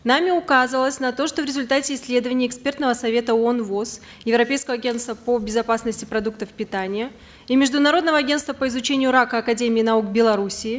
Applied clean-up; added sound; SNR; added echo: none; none; none; none.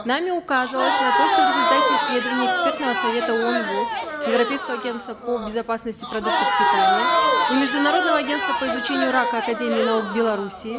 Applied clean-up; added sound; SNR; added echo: none; Crowd; -2 dB; none.